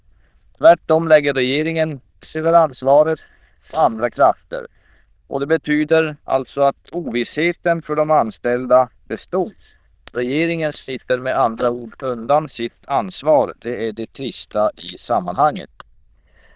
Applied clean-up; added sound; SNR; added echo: neural diffusion model UNIVERSE++.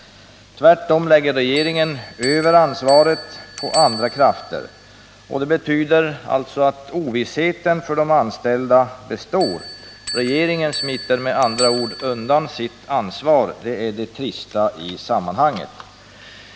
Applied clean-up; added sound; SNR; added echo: none; Bell; 15 dB; none.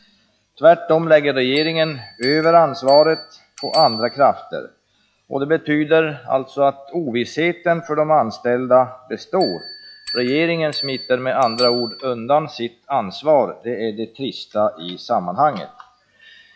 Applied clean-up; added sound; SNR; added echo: classical method log-MMSE.